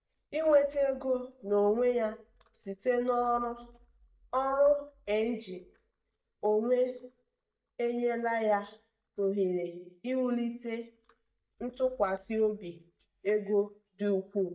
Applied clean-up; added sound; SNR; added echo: neural mask model DeepFilterNet 3.